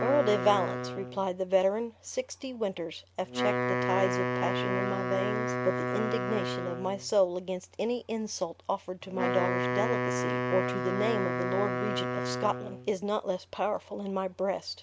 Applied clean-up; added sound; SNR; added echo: none; Wind instrument, woodwind instrument; 2 dB; none.